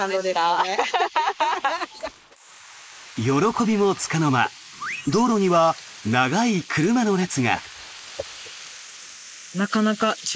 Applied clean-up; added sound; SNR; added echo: neural mask model Resemble Enhance denoiser.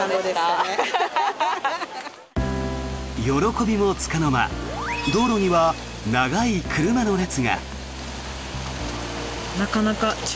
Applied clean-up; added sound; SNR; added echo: none; none; none; none.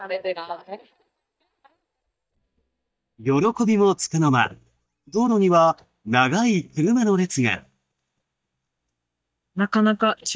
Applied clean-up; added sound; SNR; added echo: neural mask model DeepFilterNet 3.